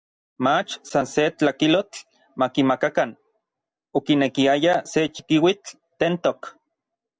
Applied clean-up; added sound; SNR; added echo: none; none; none; none.